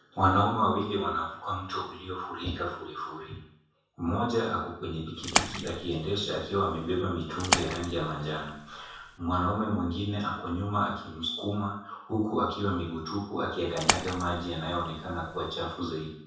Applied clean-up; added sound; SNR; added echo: none; Splash, splatter; 3 dB; reverberation time 0.7 s.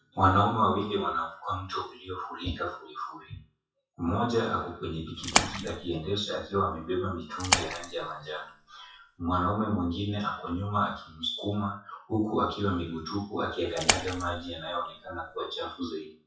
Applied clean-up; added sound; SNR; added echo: classical method WPE with log-MMSE.